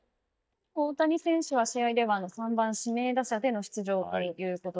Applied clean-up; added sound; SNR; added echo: neural mask model DeepFilterNet 3.